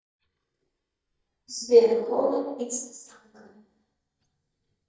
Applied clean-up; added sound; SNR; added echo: neural mask model DeepFilterNet 3.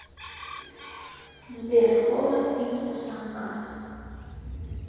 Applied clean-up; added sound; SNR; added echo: none; Chicken, rooster; 20 dB; reverberation time 2.2 s.